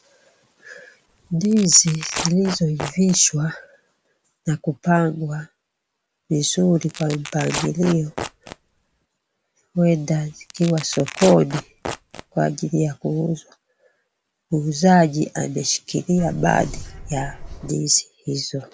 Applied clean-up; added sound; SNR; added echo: none; Tearing + Bird; 12 dB; none.